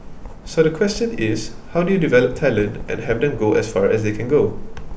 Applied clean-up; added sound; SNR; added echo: none; Writing; 13 dB; none.